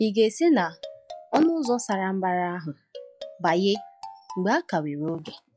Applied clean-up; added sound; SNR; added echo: classical method log-MMSE.